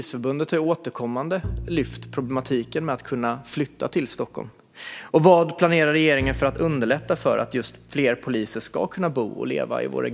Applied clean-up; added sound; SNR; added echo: none; Bowed string instrument; 14 dB; none.